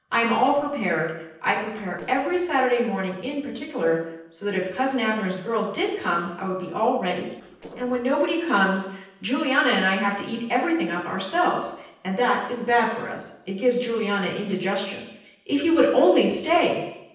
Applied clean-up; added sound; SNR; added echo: neural separator model SepFormer DNS4.